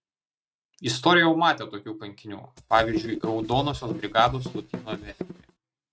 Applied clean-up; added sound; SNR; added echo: neural mask model RNNoise.